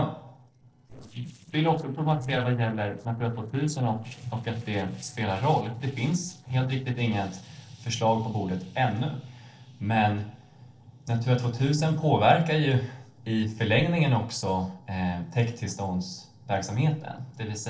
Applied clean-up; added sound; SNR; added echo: neural separator model SepFormer DNS4.